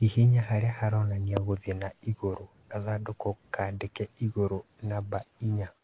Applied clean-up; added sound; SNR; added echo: neural mask model Resemble Enhance denoiser.